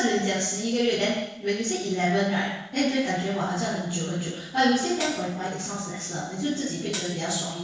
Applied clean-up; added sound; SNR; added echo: neural separator model SepFormer DNS4.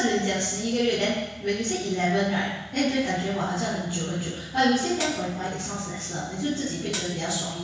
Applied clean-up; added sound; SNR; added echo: none; Hi-hat; 9 dB; reverberation time 1.1 s.